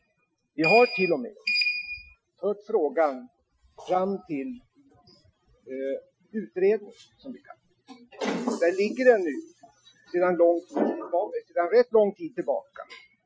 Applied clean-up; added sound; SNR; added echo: classical method Wiener filter.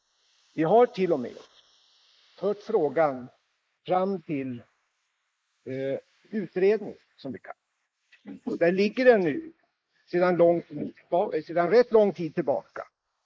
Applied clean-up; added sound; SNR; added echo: neural mask model Resemble Enhance denoiser.